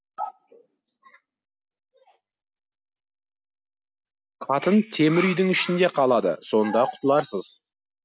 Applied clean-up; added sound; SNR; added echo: none; none; none; none.